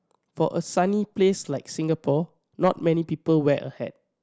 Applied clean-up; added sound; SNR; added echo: none; none; none; none.